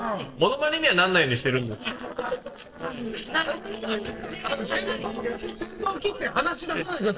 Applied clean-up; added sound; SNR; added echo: neural separator model SepFormer DNS4.